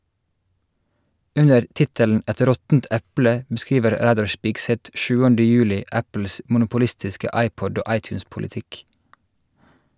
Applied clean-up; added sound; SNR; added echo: none; none; none; none.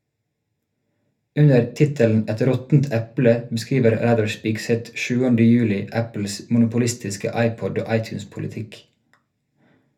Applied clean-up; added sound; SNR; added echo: none; none; none; reverberation time 0.3 s.